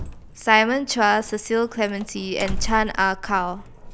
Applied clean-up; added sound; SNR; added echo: none; Doorbell; 10 dB; none.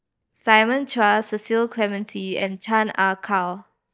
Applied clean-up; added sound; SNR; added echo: neural mask model DeepFilterNet 3.